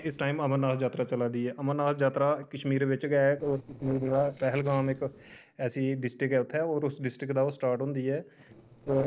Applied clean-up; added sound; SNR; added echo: neural separator model SepFormer DNS4.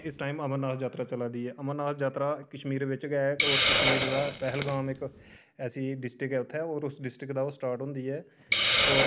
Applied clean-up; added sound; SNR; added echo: none; Hiss; -1 dB; none.